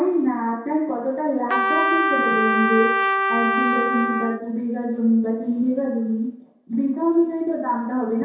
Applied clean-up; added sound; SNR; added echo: none; Trumpet; -1 dB; reverberation time 0.7 s.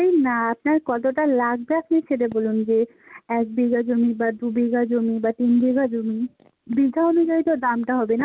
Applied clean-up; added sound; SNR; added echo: none; none; none; none.